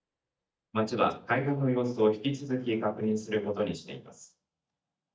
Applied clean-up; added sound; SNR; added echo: neural mask model DeepFilterNet 3.